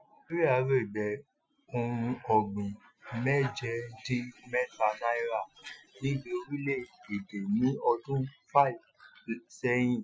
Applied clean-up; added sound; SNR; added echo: classical method Wiener filter.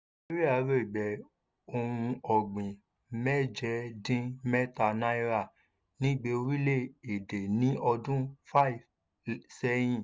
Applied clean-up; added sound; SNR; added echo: none; none; none; none.